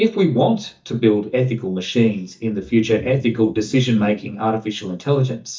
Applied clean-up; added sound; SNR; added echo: neural mask model DeepFilterNet 3.